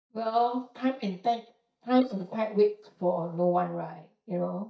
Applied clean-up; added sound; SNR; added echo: neural mask model DeepFilterNet 3.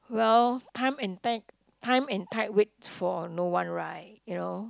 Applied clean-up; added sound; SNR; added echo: none; none; none; none.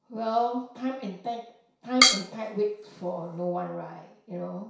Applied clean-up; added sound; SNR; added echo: none; Drum kit; -4 dB; reverberation time 0.6 s.